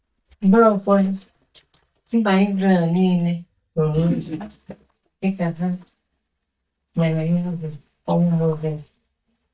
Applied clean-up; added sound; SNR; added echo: neural mask model DeepFilterNet 3.